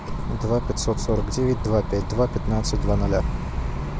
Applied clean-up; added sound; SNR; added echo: none; none; none; none.